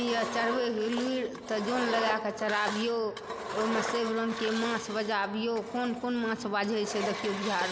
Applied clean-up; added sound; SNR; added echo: none; Engine; 7 dB; none.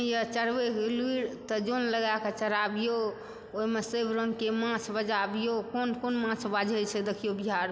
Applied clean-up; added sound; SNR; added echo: none; none; none; none.